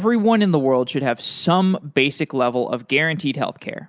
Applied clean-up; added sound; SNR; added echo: none; none; none; none.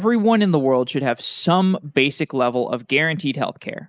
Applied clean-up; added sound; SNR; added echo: neural mask model Resemble Enhance denoiser.